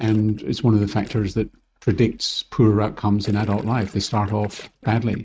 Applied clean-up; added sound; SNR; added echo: neural mask model RNNoise.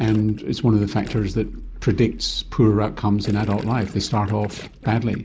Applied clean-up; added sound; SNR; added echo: none; Gurgling; 19 dB; none.